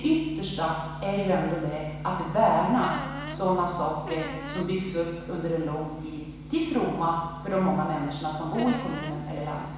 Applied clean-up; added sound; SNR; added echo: none; Squeak; 11 dB; reverberation time 1.1 s.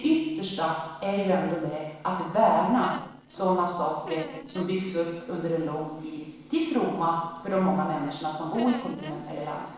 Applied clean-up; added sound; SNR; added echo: neural separator model SepFormer DNS4.